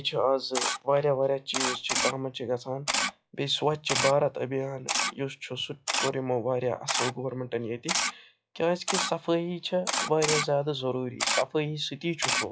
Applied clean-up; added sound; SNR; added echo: classical method log-MMSE.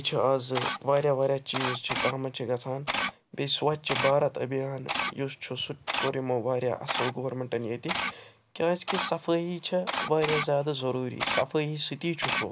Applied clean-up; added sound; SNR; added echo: none; Camera; 4 dB; none.